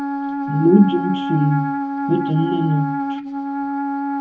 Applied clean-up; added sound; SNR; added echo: none; Wind instrument, woodwind instrument; 3 dB; reverberation time 0.3 s.